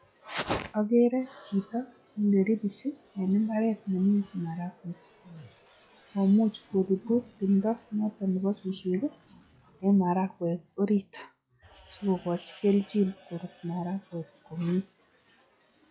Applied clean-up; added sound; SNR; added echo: classical method log-MMSE.